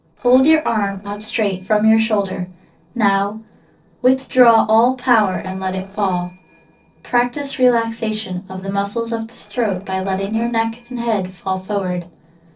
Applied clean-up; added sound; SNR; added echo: neural separator model SepFormer DNS4.